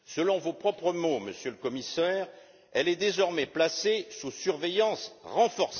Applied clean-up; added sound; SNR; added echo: none; none; none; none.